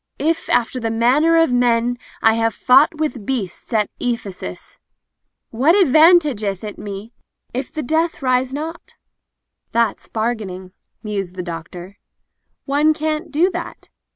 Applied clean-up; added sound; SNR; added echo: none; none; none; none.